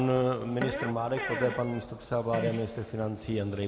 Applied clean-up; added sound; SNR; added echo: none; Fart; 8 dB; none.